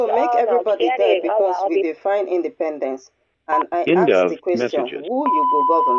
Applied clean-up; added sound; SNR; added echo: none; Telephone; -2 dB; none.